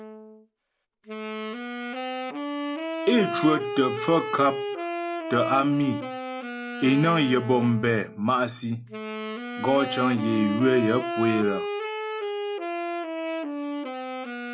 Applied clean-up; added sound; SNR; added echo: none; Wind instrument, woodwind instrument; 5 dB; none.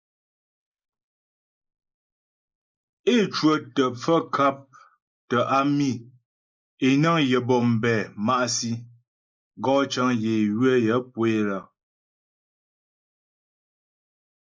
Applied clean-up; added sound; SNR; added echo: neural mask model Resemble Enhance denoiser.